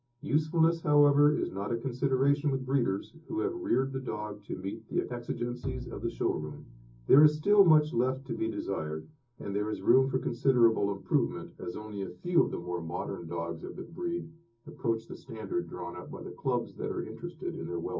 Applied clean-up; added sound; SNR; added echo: none; Bowed string instrument; 15 dB; reverberation time 0.4 s.